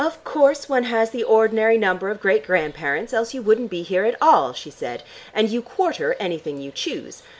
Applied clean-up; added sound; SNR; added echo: none; none; none; none.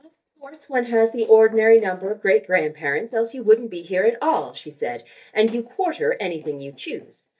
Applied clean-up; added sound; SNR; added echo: neural mask model DeepFilterNet 3.